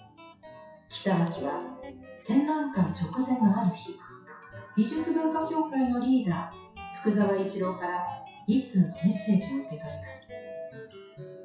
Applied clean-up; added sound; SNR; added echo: classical method WPE with log-MMSE.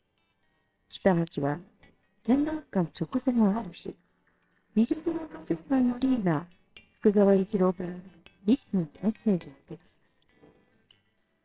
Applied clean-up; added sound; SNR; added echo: neural separator model SepFormer WHAMR!.